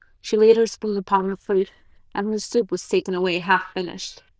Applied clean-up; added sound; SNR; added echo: neural diffusion model UNIVERSE++.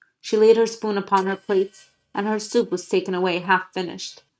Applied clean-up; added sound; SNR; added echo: neural mask model RNNoise.